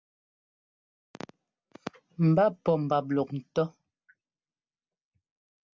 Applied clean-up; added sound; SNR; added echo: none; none; none; none.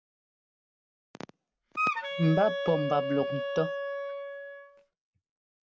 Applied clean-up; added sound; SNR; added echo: none; Wind instrument, woodwind instrument; 1 dB; none.